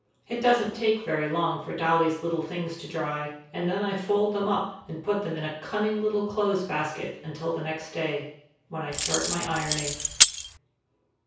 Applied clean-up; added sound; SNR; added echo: none; Keys jangling; -2 dB; reverberation time 0.6 s.